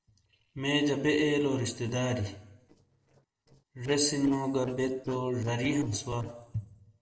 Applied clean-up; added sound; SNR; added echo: neural separator model SepFormer DNS4.